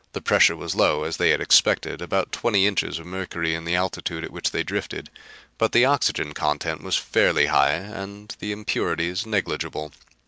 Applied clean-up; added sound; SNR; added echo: none; none; none; none.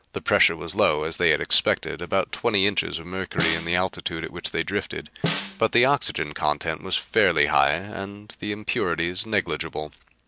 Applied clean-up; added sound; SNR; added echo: none; Snare drum; 7 dB; none.